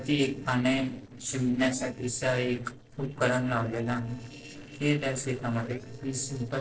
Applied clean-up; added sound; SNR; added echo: neural separator model SepFormer DNS4.